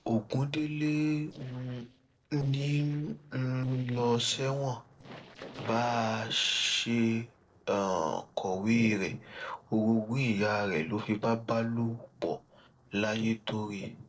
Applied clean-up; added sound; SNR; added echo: neural separator model SepFormer DNS4.